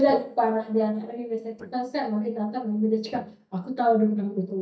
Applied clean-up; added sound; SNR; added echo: neural mask model DeepFilterNet 3.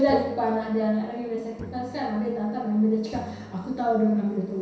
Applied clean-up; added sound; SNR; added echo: none; Guitar; 19 dB; reverberation time 0.7 s.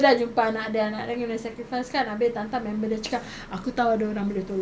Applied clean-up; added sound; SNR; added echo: none; none; none; none.